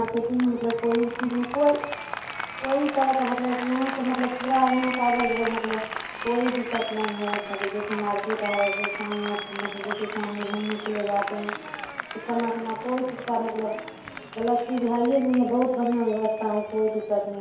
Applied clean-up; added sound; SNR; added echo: none; Applause; 9 dB; reverberation time 2.4 s.